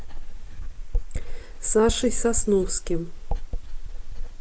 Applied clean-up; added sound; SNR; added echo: neural mask model Resemble Enhance denoiser.